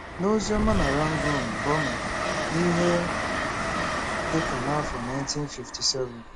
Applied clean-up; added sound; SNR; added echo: none; Train; 1 dB; none.